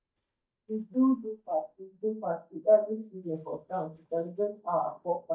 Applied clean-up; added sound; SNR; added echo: neural mask model DeepFilterNet 3.